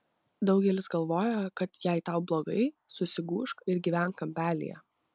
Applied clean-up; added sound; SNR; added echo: none; none; none; none.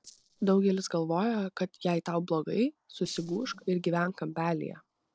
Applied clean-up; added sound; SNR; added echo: neural separator model SepFormer DNS4.